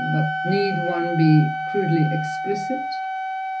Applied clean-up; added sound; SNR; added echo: none; Wind instrument, woodwind instrument; 4 dB; reverberation time 0.4 s.